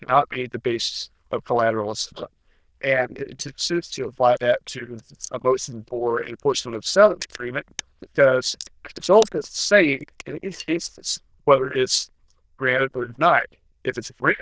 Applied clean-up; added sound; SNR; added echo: neural diffusion model UNIVERSE++.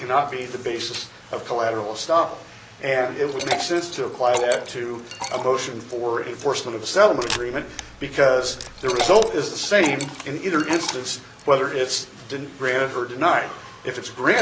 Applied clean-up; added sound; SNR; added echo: none; Camera + Liquid; 13 dB; none.